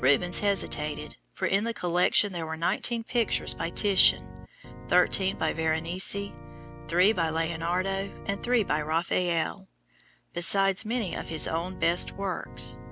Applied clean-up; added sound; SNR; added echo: none; Organ; 14 dB; none.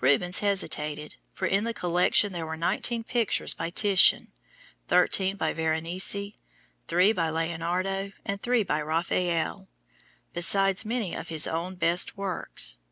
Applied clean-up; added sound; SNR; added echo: none; none; none; none.